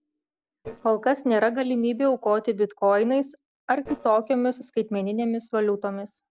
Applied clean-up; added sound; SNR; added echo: neural separator model SepFormer DNS4.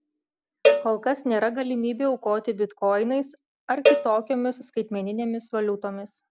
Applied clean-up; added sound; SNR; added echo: none; Cowbell; 1 dB; none.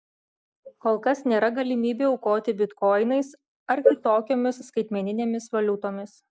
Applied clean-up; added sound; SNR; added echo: neural mask model Resemble Enhance denoiser.